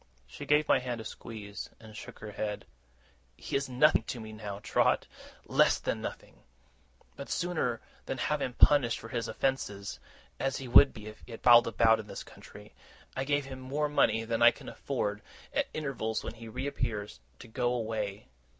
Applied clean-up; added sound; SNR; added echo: none; none; none; none.